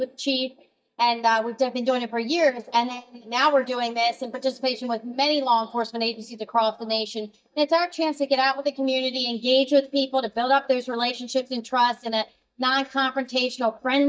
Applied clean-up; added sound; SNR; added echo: neural mask model DeepFilterNet 3.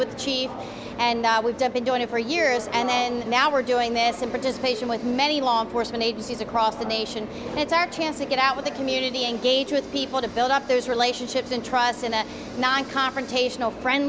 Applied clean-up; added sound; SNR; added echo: none; none; none; none.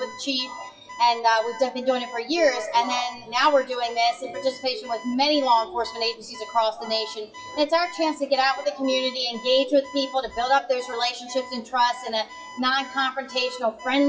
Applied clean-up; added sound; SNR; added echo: classical method WPE with log-MMSE.